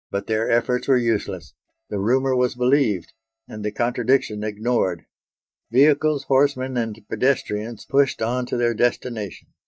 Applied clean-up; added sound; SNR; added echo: neural mask model DeepFilterNet 3.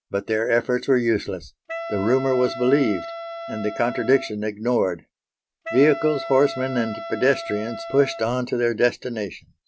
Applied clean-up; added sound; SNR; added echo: none; Wind instrument, woodwind instrument; 11 dB; none.